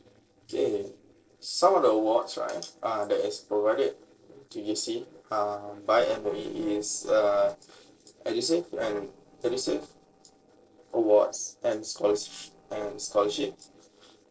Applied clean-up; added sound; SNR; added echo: neural separator model SepFormer DNS4.